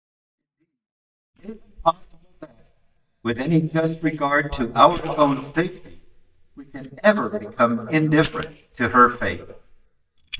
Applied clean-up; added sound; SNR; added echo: neural mask model DeepFilterNet 3.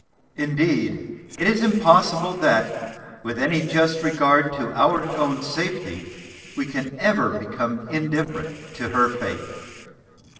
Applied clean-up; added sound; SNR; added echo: neural separator model SepFormer DNS4.